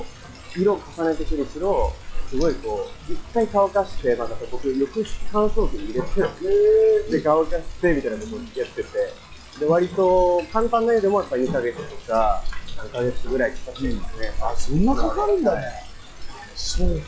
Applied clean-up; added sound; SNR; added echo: classical method log-MMSE.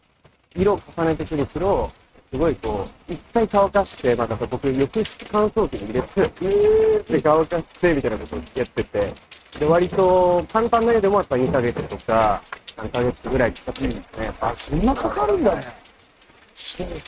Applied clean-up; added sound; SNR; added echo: neural mask model RNNoise.